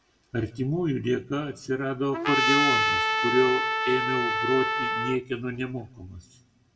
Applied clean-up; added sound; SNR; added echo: none; Trumpet; -3 dB; reverberation time 0.6 s.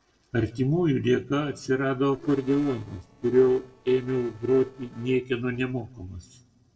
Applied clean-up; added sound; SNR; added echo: neural separator model SepFormer DNS4.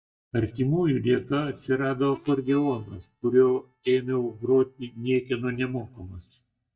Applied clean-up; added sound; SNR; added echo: neural mask model DeepFilterNet 3.